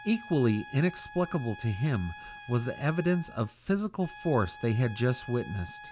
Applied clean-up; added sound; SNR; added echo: none; Trumpet; 17 dB; none.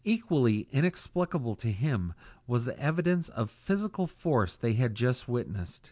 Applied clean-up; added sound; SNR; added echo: none; none; none; none.